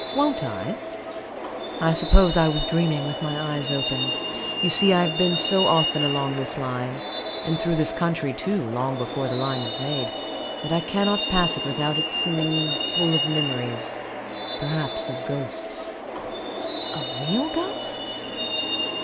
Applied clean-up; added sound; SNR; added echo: none; Truck; 3 dB; none.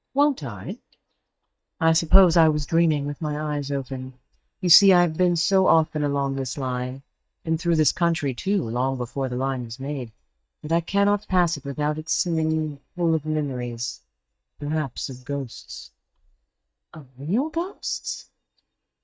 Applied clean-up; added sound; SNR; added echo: neural mask model DeepFilterNet 3.